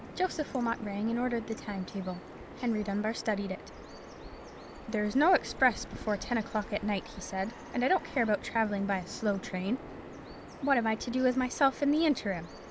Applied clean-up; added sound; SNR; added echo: none; Bird vocalization, bird call, bird song; 13 dB; none.